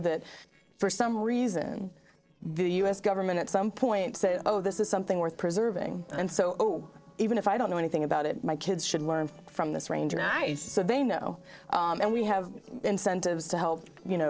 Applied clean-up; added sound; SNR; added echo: neural separator model SepFormer DNS4.